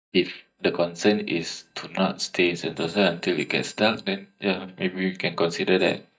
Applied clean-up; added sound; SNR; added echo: neural mask model DeepFilterNet 3.